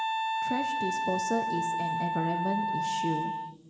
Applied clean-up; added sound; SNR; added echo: none; Wind instrument, woodwind instrument; -3 dB; reverberation time 2.0 s.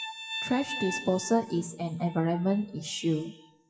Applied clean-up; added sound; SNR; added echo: classical method WPE with log-MMSE.